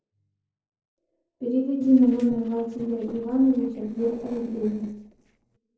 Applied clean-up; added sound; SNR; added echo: neural separator model SepFormer DNS4.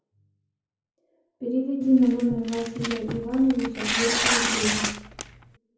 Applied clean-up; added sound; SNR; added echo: none; Tearing; 2 dB; reverberation time 0.7 s.